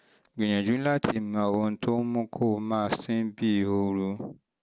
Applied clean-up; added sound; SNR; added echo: none; none; none; none.